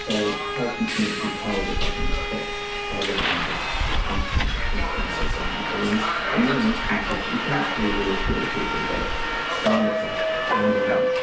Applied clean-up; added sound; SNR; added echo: none; Subway, metro, underground; -4 dB; reverberation time 0.5 s.